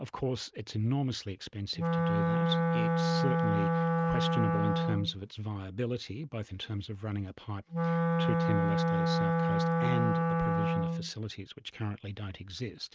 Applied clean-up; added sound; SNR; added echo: neural mask model RNNoise.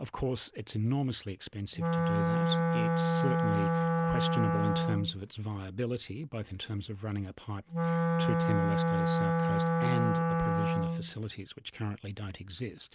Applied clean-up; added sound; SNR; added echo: none; Wind instrument, woodwind instrument; -5 dB; none.